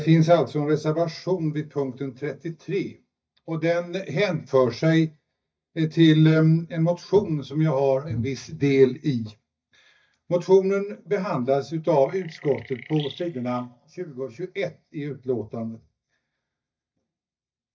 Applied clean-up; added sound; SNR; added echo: neural mask model DeepFilterNet 3.